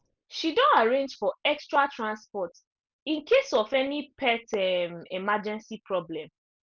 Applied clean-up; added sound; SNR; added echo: none; none; none; none.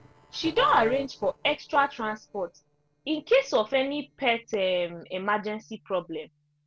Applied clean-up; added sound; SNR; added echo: neural separator model SepFormer DNS4.